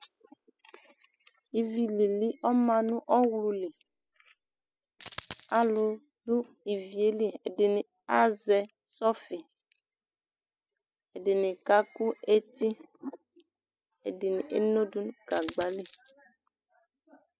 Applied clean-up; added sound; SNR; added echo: classical method spectral subtraction.